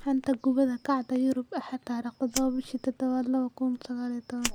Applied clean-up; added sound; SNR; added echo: none; Fire; 14 dB; none.